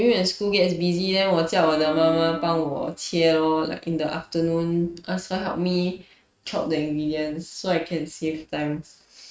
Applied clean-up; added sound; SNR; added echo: neural mask model RNNoise.